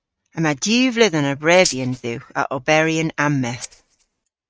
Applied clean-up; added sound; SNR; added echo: neural mask model RNNoise.